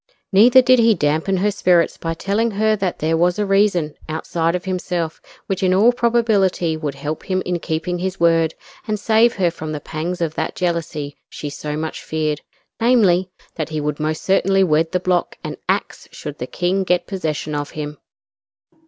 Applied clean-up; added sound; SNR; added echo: none; none; none; none.